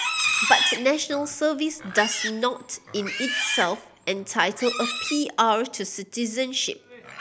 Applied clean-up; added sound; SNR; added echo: none; Livestock, farm animals, working animals; 4 dB; none.